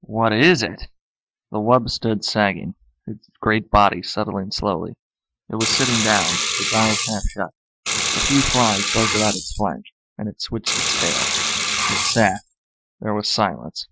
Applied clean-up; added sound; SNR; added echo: classical method Wiener filter.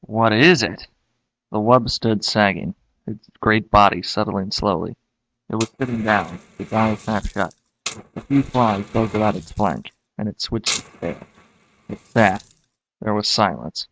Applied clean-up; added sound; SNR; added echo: neural mask model RNNoise.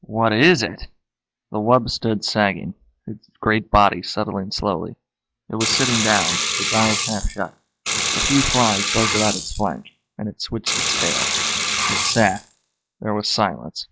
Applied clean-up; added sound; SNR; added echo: classical method log-MMSE.